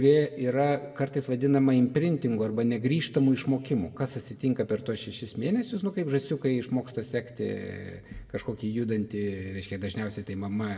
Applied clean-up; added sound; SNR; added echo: none; none; none; reverberation time 1.1 s.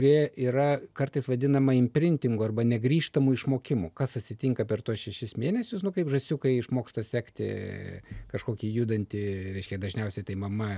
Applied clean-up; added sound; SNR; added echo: none; none; none; none.